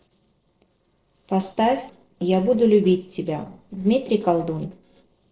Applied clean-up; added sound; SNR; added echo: neural separator model SepFormer DNS4.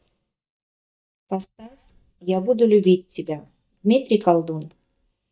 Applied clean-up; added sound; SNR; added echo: neural mask model DeepFilterNet 3.